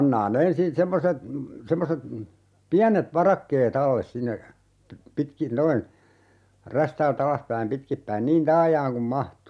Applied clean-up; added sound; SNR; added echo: none; none; none; none.